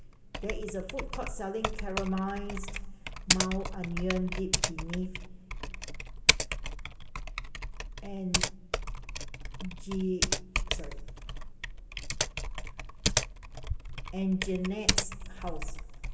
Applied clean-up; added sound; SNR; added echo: none; Typing; -4 dB; reverberation time 1.8 s.